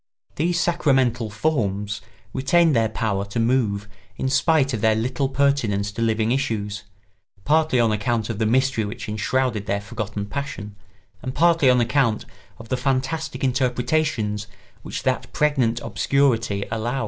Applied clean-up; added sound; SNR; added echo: none; none; none; none.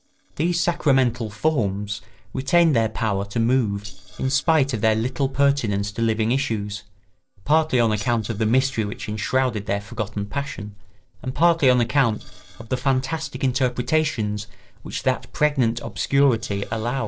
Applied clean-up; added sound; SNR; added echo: neural separator model SepFormer DNS4.